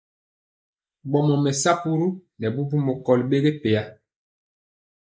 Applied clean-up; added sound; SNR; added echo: neural mask model Resemble Enhance denoiser.